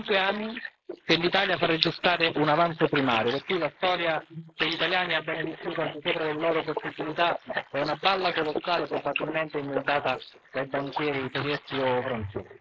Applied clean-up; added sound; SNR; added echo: neural mask model Resemble Enhance denoiser.